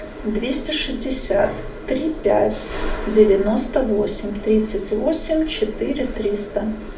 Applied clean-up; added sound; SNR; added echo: none; none; none; reverberation time 0.4 s.